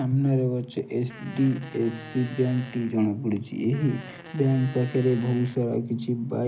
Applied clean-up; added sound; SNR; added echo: none; Fart; 19 dB; none.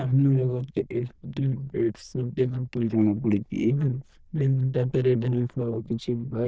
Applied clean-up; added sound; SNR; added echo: neural diffusion model UNIVERSE++.